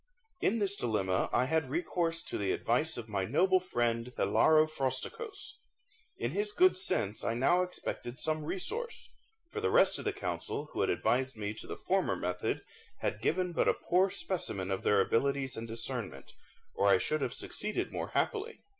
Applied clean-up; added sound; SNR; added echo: none; none; none; none.